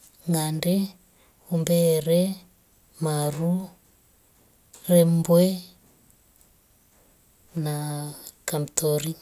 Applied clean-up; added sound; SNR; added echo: none; none; none; none.